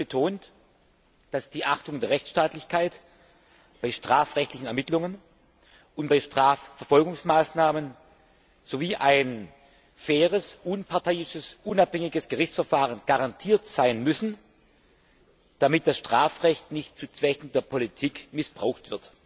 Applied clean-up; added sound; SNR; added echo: none; none; none; none.